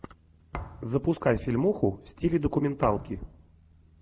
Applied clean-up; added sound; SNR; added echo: none; Thump, thud; 14 dB; none.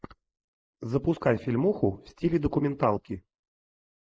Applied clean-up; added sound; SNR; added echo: neural mask model Resemble Enhance denoiser.